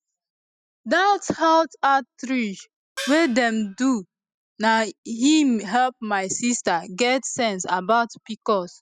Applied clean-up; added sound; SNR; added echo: classical method spectral subtraction.